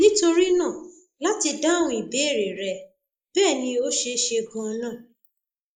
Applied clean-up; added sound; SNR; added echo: neural mask model Resemble Enhance denoiser.